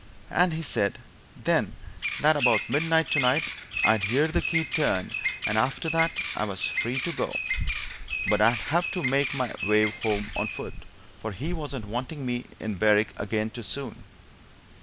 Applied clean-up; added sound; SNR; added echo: none; Bird vocalization, bird call, bird song; 6 dB; none.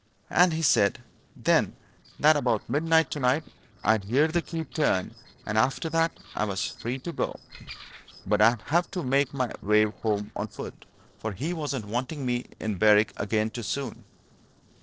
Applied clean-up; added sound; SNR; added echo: neural separator model SepFormer DNS4.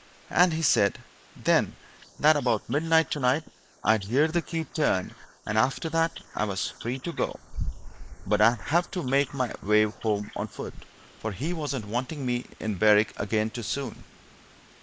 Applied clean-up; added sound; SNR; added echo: neural mask model Resemble Enhance denoiser.